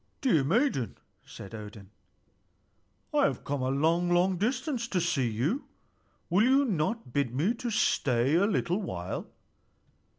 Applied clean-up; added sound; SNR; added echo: none; none; none; none.